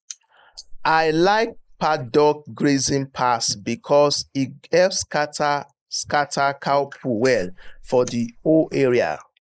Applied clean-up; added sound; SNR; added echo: neural mask model Resemble Enhance denoiser.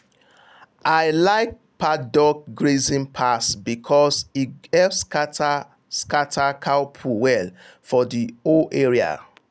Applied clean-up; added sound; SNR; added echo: none; none; none; none.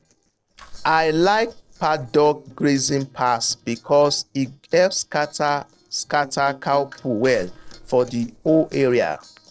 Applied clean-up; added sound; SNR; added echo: neural separator model SepFormer DNS4.